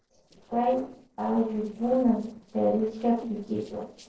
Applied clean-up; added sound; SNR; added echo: neural separator model SepFormer DNS4.